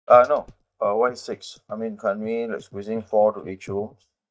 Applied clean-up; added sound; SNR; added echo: neural mask model DeepFilterNet 3.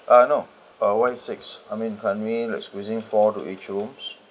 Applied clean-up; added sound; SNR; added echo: none; none; none; none.